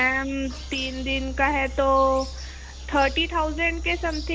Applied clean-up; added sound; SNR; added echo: none; Bird vocalization, bird call, bird song; 9 dB; none.